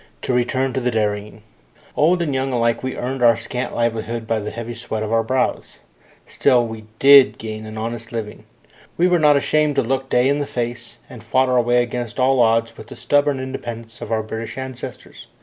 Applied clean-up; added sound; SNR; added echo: none; none; none; none.